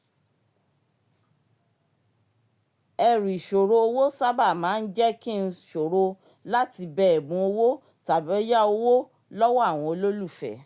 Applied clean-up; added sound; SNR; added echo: none; none; none; none.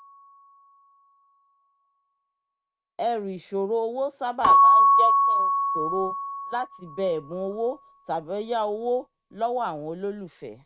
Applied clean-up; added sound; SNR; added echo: neural mask model RNNoise.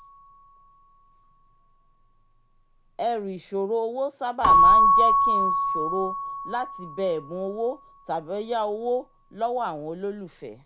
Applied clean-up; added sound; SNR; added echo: none; Keyboard (musical) / Bell; -5 dB; none.